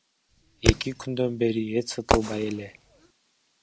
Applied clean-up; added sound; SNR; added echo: none; Fireworks; 0 dB; none.